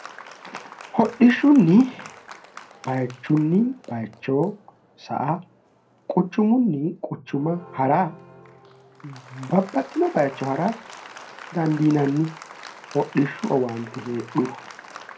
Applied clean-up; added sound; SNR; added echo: none; Applause; 20 dB; reverberation time 0.2 s.